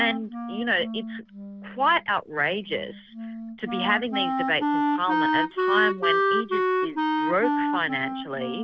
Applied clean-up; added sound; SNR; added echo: none; Wind instrument, woodwind instrument; -1 dB; none.